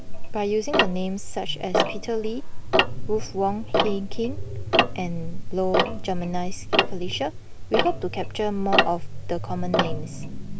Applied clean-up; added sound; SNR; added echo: none; Tick-tock; -4 dB; none.